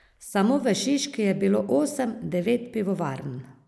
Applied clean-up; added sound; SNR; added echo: neural mask model Resemble Enhance denoiser.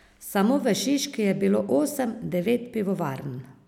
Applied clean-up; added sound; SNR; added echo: none; none; none; none.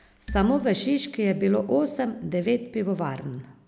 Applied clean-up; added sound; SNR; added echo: none; Marimba, xylophone; 9 dB; none.